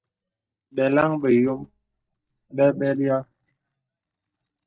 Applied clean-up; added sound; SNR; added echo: neural mask model DeepFilterNet 3.